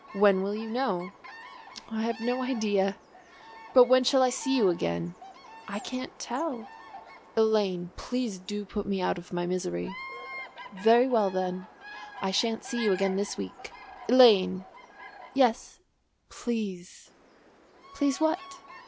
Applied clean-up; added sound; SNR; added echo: none; Bird vocalization, bird call, bird song; 18 dB; none.